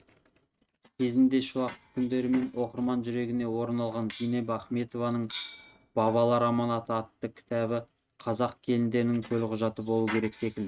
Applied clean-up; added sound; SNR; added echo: neural mask model RNNoise.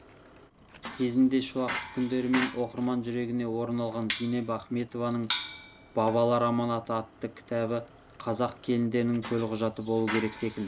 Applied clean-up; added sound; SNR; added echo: none; Bicycle; 12 dB; none.